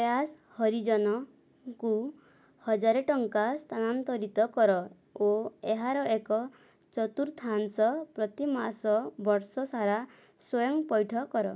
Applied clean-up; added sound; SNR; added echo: none; none; none; none.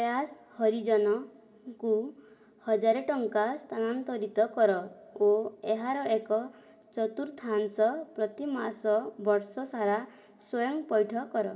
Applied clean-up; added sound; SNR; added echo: none; none; none; reverberation time 2.0 s.